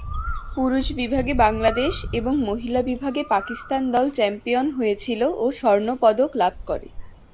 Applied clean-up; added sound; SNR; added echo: none; Bird; 11 dB; none.